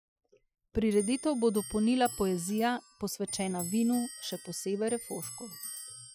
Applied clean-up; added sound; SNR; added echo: classical method Wiener filter.